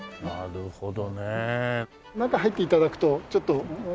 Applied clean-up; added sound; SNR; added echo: none; none; none; none.